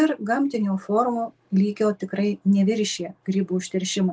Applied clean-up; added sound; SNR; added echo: none; none; none; none.